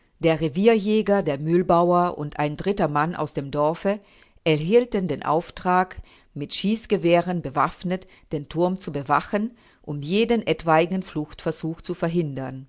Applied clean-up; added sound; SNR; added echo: none; none; none; none.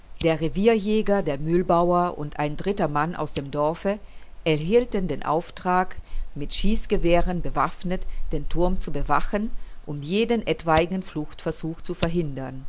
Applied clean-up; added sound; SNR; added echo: none; Fire; 3 dB; none.